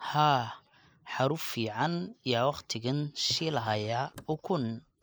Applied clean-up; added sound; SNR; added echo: neural mask model Resemble Enhance denoiser.